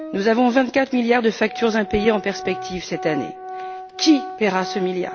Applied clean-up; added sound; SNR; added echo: none; Organ; 12 dB; none.